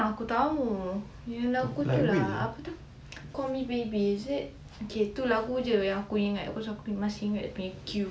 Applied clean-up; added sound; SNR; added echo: none; none; none; none.